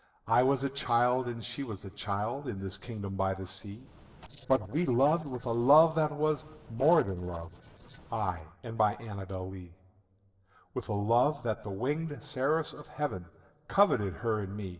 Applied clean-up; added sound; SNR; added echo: neural separator model SepFormer DNS4.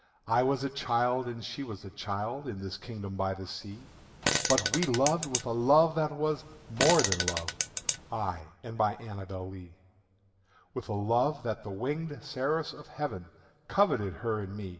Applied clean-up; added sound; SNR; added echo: none; Fart; 2 dB; reverberation time 2.7 s.